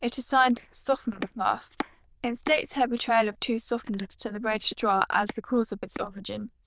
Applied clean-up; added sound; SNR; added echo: neural diffusion model UNIVERSE++.